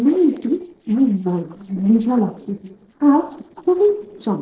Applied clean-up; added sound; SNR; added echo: neural separator model SepFormer DNS4.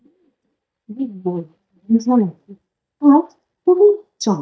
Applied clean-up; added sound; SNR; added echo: neural mask model DeepFilterNet 3.